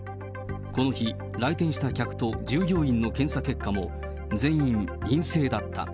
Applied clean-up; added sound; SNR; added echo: none; none; none; none.